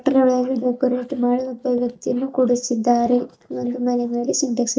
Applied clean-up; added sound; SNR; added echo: neural mask model DeepFilterNet 3.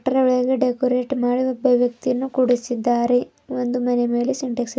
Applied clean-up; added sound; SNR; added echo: none; none; none; none.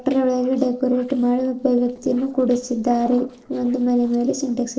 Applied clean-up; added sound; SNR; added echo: neural separator model SepFormer DNS4.